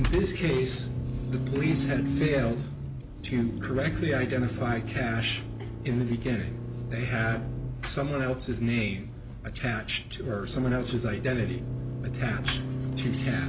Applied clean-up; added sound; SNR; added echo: none; Accelerating, revving, vroom; 3 dB; none.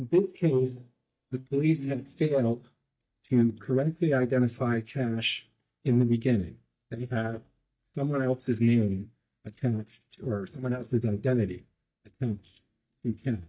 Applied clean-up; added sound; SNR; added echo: neural mask model DeepFilterNet 3.